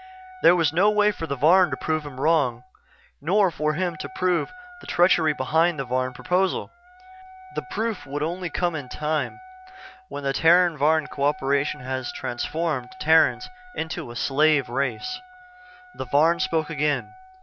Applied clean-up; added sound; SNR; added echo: none; Wind instrument, woodwind instrument; 19 dB; none.